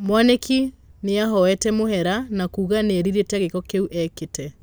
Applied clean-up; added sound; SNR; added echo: none; none; none; none.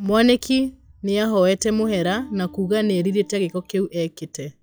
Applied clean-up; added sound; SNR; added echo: classical method log-MMSE.